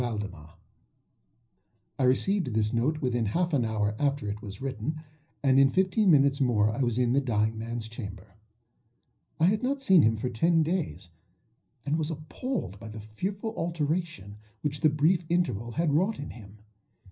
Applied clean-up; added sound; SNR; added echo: none; none; none; reverberation time 0.4 s.